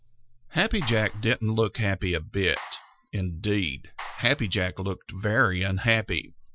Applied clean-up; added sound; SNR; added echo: classical method Wiener filter.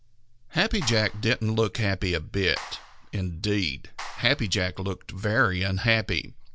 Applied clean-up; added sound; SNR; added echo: none; Clapping; 17 dB; none.